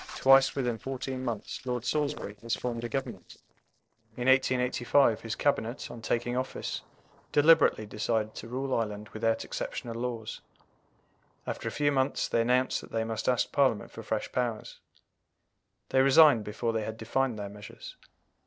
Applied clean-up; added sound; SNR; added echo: neural separator model SepFormer DNS4.